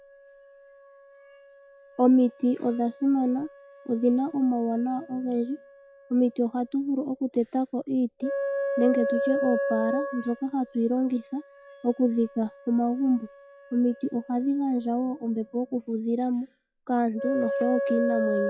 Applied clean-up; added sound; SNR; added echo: classical method log-MMSE.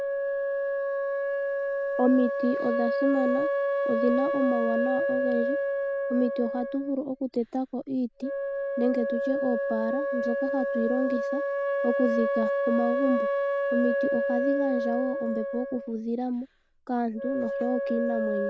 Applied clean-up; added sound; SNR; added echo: none; Wind instrument, woodwind instrument; -1 dB; none.